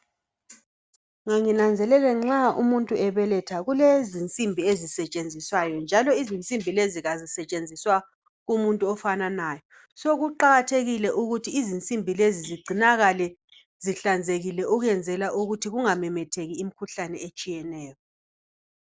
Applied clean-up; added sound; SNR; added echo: none; none; none; none.